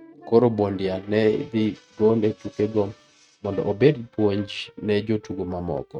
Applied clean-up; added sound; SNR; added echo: neural mask model RNNoise.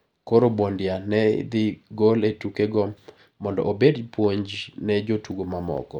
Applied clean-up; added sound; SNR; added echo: none; none; none; none.